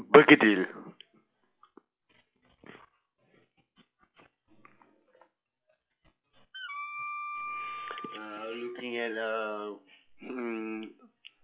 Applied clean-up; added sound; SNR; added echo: classical method log-MMSE.